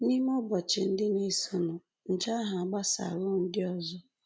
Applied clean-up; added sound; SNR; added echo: none; none; none; none.